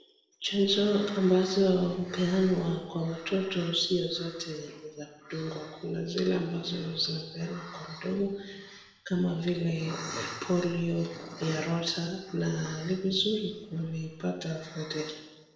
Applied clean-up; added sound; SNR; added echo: none; none; none; reverberation time 0.9 s.